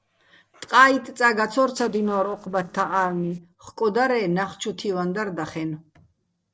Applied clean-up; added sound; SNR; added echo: neural separator model SepFormer DNS4.